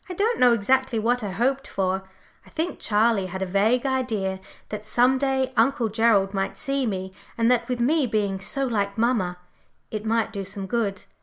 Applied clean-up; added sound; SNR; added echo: none; none; none; none.